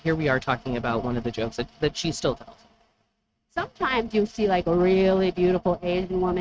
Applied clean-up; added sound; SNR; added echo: neural mask model RNNoise.